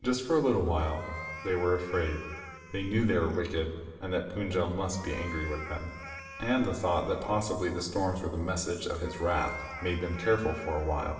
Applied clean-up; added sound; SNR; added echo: none; Meow; 15 dB; reverberation time 1.9 s.